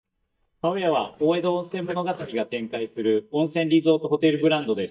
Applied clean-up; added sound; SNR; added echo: neural mask model DeepFilterNet 3.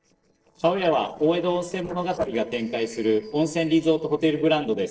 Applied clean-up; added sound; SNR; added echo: neural separator model SepFormer DNS4.